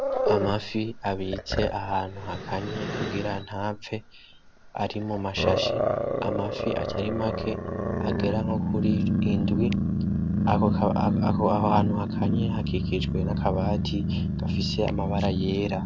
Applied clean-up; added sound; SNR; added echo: none; Growling; -2 dB; none.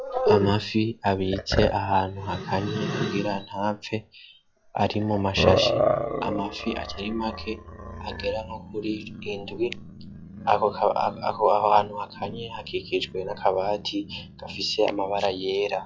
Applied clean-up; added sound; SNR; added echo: classical method log-MMSE.